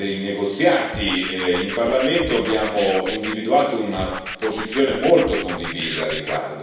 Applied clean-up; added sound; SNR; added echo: none; Scratching (performance technique); 9 dB; reverberation time 0.9 s.